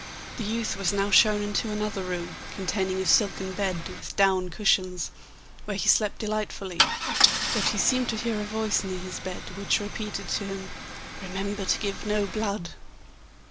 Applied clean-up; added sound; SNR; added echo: none; Idling / Engine starting / Car; 6 dB; none.